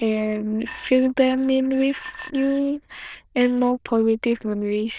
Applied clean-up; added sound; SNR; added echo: neural diffusion model UNIVERSE++.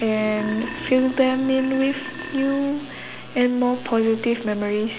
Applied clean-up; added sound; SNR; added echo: none; Burping, eructation; 14 dB; none.